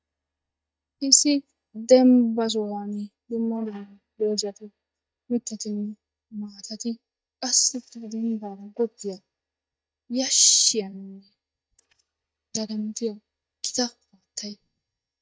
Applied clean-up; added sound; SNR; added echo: neural mask model DeepFilterNet 3.